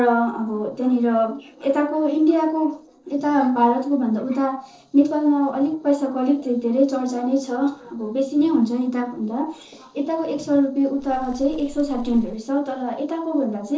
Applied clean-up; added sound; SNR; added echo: neural separator model SepFormer DNS4.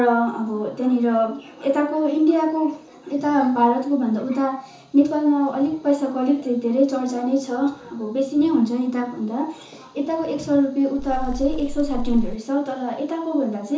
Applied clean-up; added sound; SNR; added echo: none; Wind; 5 dB; reverberation time 0.9 s.